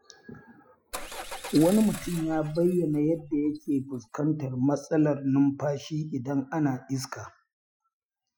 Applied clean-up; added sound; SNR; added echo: classical method Wiener filter.